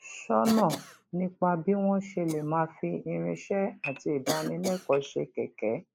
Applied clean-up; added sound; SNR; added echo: neural mask model Resemble Enhance denoiser.